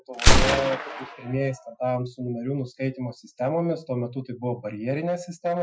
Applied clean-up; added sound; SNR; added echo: classical method Wiener filter.